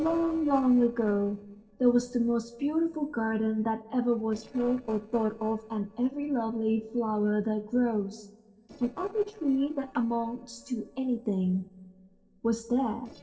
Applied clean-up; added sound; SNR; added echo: neural separator model SepFormer DNS4.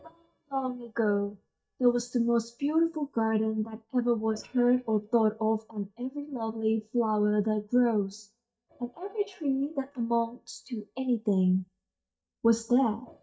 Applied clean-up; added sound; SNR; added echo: neural mask model DeepFilterNet 3.